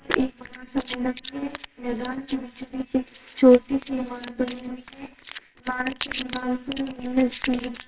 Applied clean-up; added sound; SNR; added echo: neural separator model SepFormer WHAMR!.